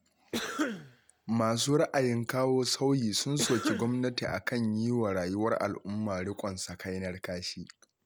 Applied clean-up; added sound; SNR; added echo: none; Cough; 6 dB; none.